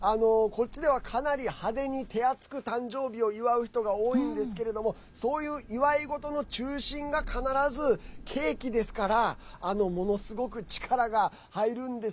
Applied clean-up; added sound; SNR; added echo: none; Thunder / Rain; 16 dB; none.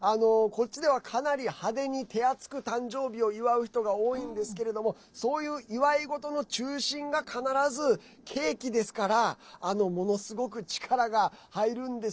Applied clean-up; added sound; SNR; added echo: neural separator model SepFormer DNS4.